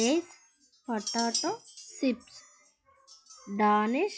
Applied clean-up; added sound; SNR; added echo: classical method log-MMSE.